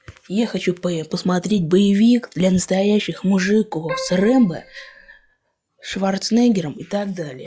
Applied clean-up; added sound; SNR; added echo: classical method log-MMSE.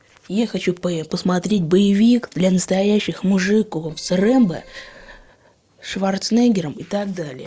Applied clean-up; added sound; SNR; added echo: neural separator model SepFormer DNS4.